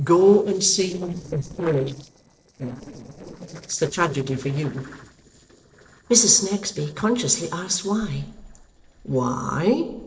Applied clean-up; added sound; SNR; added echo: neural separator model SepFormer DNS4.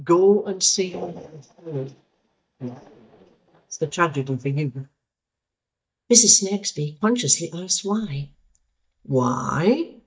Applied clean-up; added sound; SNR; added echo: neural mask model DeepFilterNet 3.